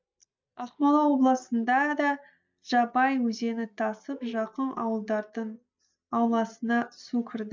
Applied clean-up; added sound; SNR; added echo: neural mask model DeepFilterNet 3.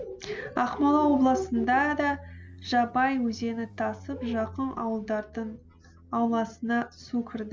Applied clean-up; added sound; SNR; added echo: none; Motorcycle; 20 dB; none.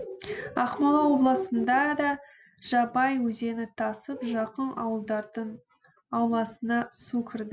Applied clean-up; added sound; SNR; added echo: none; none; none; none.